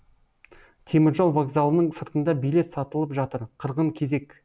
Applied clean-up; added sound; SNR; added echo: none; none; none; none.